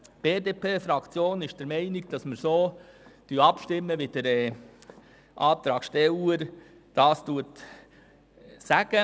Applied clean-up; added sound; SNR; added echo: none; none; none; none.